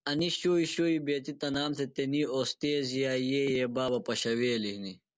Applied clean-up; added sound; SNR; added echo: none; none; none; none.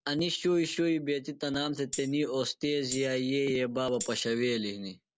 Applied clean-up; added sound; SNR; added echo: none; Tambourine; 10 dB; none.